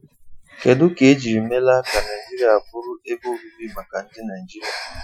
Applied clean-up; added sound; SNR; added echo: classical method Wiener filter.